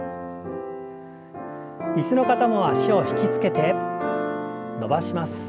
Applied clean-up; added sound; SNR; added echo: none; none; none; none.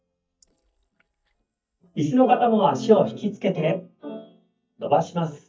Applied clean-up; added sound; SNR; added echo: neural mask model DeepFilterNet 3.